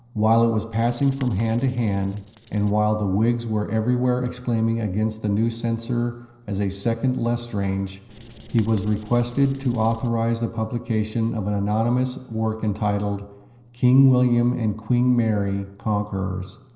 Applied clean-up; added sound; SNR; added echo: neural separator model SepFormer DNS4.